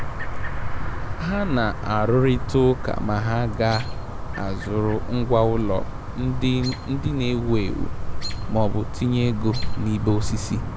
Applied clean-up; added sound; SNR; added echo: none; Chirp, tweet; 2 dB; none.